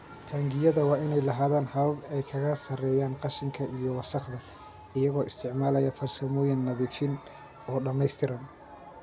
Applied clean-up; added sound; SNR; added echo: none; none; none; none.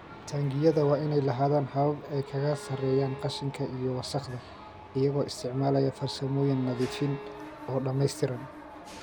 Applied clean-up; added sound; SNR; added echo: none; Bowed string instrument + Mechanisms; 17 dB; none.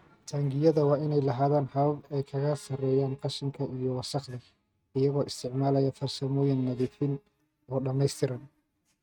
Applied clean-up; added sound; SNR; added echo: neural mask model RNNoise.